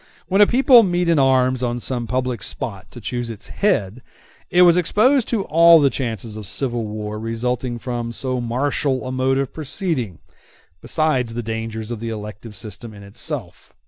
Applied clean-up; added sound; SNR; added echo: none; none; none; none.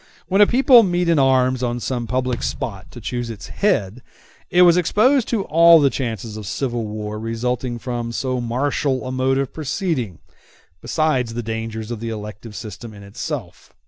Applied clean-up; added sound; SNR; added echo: none; Bass drum; 14 dB; none.